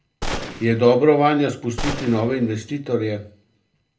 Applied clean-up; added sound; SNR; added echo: none; Gunshot, gunfire; 10 dB; reverberation time 0.3 s.